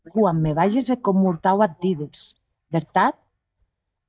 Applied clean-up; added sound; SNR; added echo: neural mask model DeepFilterNet 3.